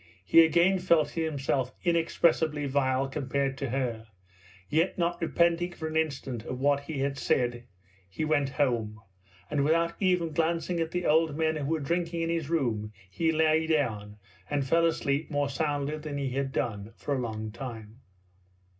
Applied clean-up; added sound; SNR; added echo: none; none; none; reverberation time 0.4 s.